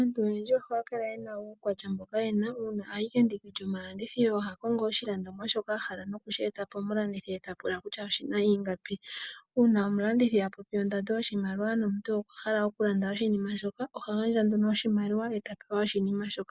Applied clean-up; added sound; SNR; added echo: none; none; none; none.